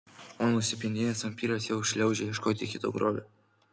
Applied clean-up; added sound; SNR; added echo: none; none; none; none.